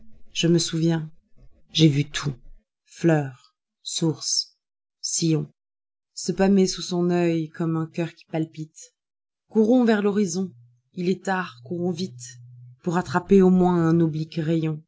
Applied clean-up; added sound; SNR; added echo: none; none; none; none.